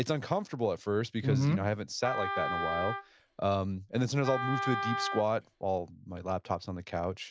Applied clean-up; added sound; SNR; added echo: none; Wind instrument, woodwind instrument; 5 dB; none.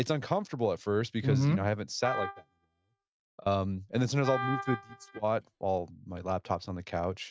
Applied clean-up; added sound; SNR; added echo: neural mask model RNNoise.